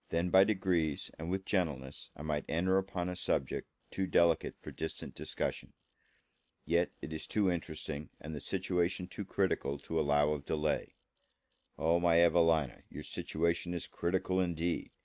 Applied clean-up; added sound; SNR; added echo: neural mask model RNNoise.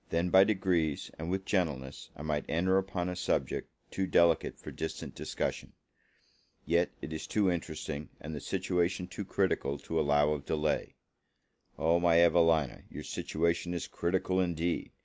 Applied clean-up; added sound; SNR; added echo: none; none; none; none.